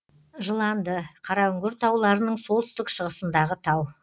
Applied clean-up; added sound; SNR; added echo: none; none; none; none.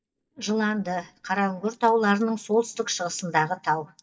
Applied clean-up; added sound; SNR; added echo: neural mask model DeepFilterNet 3.